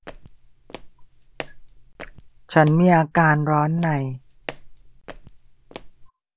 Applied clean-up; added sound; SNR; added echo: none; Walk, footsteps; 17 dB; none.